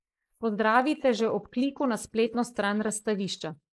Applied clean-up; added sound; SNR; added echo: neural mask model Resemble Enhance denoiser.